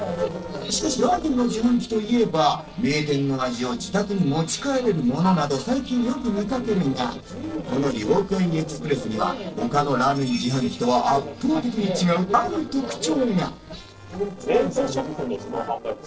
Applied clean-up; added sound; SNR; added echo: neural separator model SepFormer DNS4.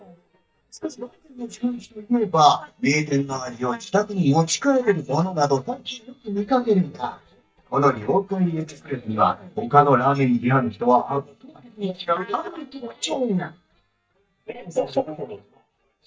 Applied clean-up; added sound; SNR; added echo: neural mask model DeepFilterNet 3.